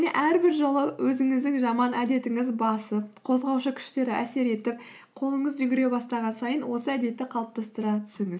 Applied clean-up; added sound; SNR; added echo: none; none; none; none.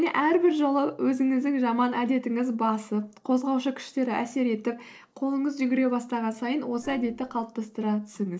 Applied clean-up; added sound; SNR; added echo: neural separator model SepFormer DNS4.